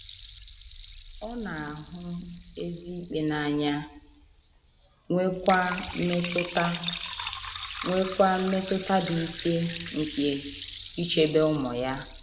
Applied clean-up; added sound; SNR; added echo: none; Liquid; 8 dB; none.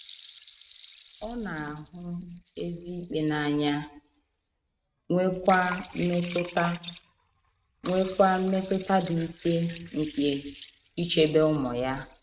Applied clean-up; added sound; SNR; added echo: neural mask model RNNoise.